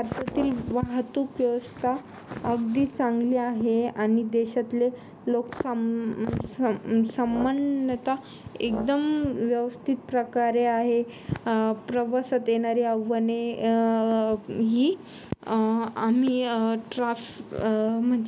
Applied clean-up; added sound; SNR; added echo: none; Brass instrument; 15 dB; none.